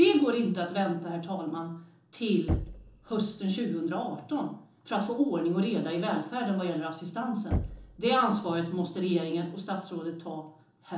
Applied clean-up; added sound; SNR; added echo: none; Knock; 12 dB; reverberation time 1.2 s.